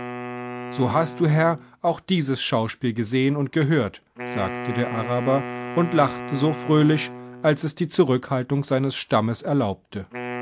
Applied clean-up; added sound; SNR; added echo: none; Wind instrument, woodwind instrument; 12 dB; none.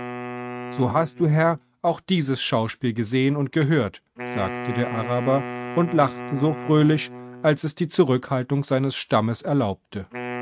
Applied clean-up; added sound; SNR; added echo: neural mask model RNNoise.